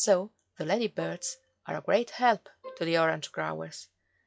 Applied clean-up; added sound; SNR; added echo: classical method log-MMSE.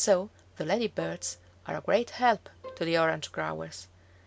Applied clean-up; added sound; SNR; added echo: none; Bowed string instrument; 20 dB; none.